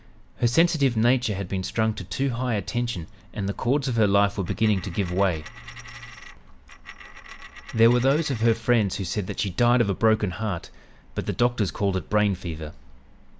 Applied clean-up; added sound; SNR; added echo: none; Coin (dropping); 18 dB; none.